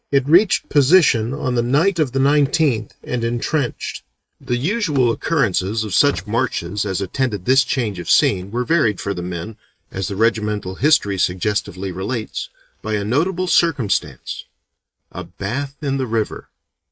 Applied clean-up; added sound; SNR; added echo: neural mask model RNNoise.